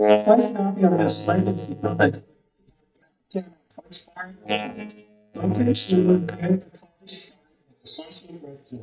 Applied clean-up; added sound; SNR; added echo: neural mask model DeepFilterNet 3.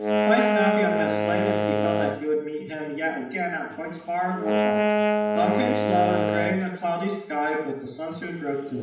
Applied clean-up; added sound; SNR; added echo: none; Wind instrument, woodwind instrument; -2 dB; reverberation time 0.8 s.